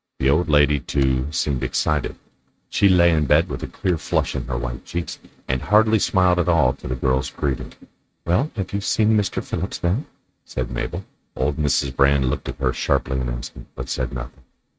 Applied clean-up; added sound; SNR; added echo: neural mask model RNNoise.